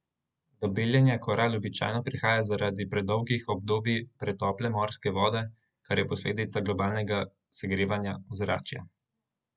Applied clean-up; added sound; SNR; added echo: none; none; none; none.